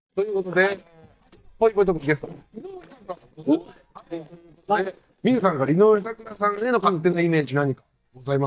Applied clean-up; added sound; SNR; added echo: neural mask model DeepFilterNet 3.